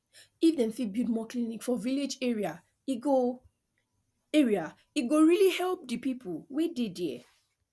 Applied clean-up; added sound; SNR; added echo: none; none; none; none.